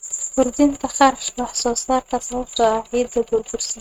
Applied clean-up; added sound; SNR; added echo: neural mask model RNNoise.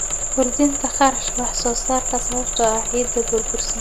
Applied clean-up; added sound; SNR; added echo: none; Engine / Mechanisms; 10 dB; none.